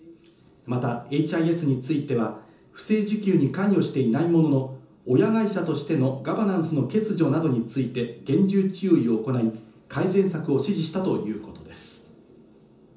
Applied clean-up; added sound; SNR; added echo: none; none; none; reverberation time 0.6 s.